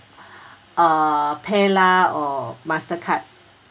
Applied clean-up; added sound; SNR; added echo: none; none; none; none.